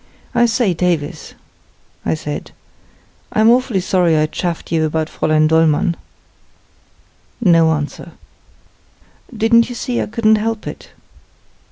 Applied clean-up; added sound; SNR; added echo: none; none; none; none.